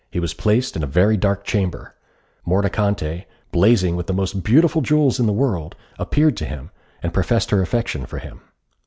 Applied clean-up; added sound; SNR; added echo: none; none; none; none.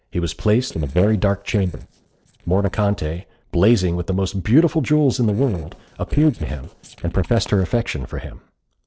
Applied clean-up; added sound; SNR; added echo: neural separator model SepFormer DNS4.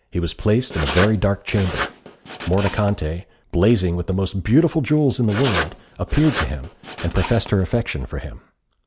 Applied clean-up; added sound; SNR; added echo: none; Writing; 7 dB; none.